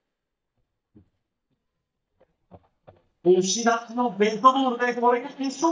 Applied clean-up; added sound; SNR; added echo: neural mask model DeepFilterNet 3.